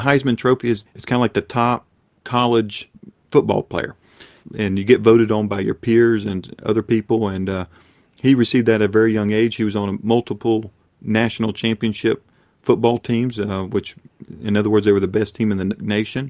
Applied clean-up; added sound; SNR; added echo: none; none; none; none.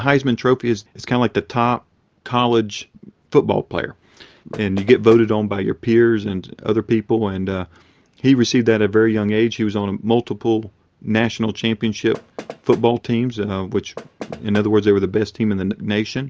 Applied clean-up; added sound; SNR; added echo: none; Knock; 17 dB; none.